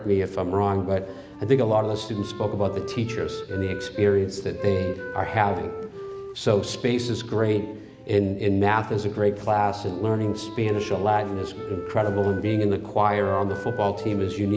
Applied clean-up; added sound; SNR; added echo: none; Wind instrument, woodwind instrument; 13 dB; none.